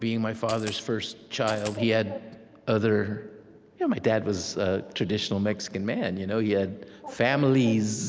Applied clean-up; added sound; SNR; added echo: none; Coin (dropping) + Bird; 18 dB; none.